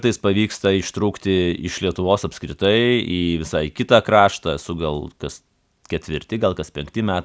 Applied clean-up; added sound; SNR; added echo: none; none; none; none.